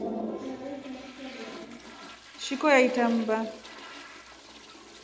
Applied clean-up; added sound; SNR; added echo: none; Toilet flush; 11 dB; none.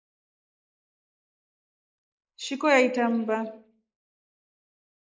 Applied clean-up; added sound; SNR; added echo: neural mask model Resemble Enhance denoiser.